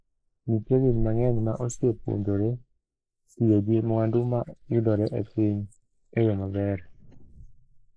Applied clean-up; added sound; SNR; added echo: neural mask model Resemble Enhance denoiser.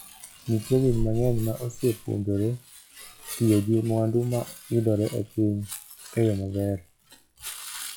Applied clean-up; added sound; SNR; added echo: classical method log-MMSE.